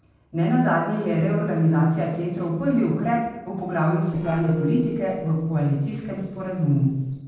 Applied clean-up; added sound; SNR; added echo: neural separator model SepFormer DNS4.